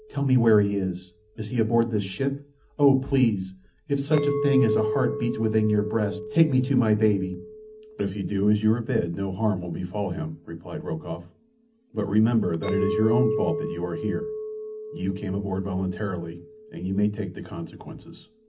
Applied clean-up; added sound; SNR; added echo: none; Chink, clink; 9 dB; reverberation time 0.4 s.